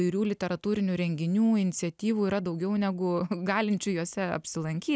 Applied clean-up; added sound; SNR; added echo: none; none; none; none.